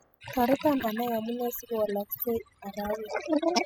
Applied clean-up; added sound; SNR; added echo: classical method spectral subtraction.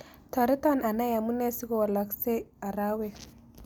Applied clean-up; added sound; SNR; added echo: none; none; none; none.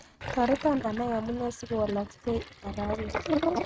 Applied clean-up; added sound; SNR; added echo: neural mask model RNNoise.